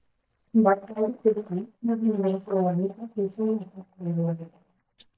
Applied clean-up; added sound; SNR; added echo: neural mask model DeepFilterNet 3.